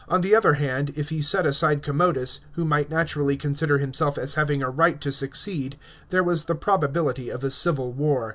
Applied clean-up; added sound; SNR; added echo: none; none; none; none.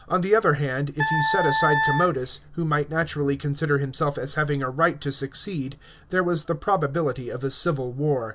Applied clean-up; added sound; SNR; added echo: none; Wind instrument, woodwind instrument; 1 dB; none.